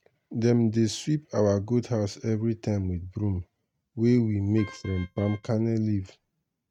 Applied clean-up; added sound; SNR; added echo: neural mask model RNNoise.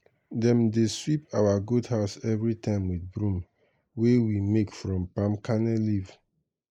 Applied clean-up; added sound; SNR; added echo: neural mask model Resemble Enhance denoiser.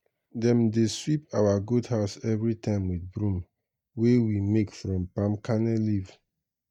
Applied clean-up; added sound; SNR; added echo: neural mask model DeepFilterNet 3.